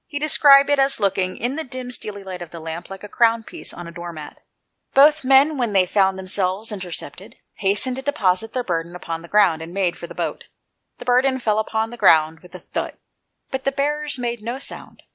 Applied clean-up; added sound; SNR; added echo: none; none; none; none.